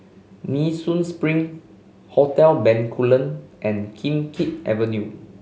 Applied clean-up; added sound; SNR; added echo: none; none; none; none.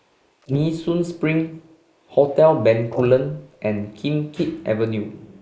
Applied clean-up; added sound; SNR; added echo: neural mask model Resemble Enhance denoiser.